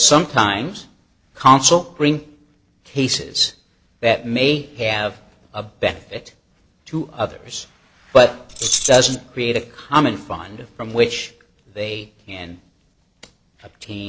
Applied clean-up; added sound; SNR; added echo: neural separator model SepFormer DNS4.